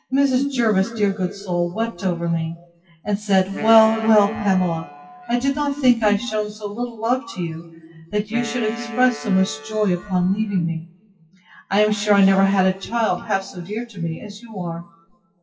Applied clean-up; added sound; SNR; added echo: classical method WPE with log-MMSE.